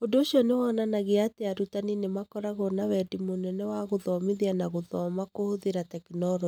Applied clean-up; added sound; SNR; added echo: none; none; none; none.